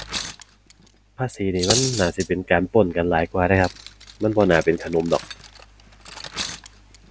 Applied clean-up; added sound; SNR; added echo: none; Cutlery, silverware; 10 dB; none.